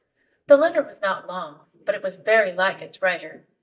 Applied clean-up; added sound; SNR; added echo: neural mask model DeepFilterNet 3.